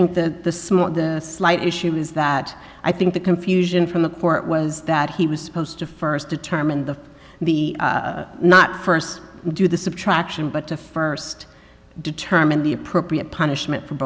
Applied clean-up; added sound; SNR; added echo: none; none; none; none.